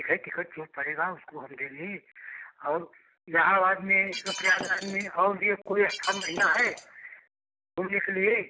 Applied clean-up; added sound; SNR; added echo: none; Shatter; 10 dB; none.